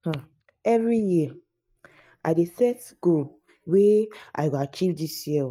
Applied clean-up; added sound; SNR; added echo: neural mask model DeepFilterNet 3.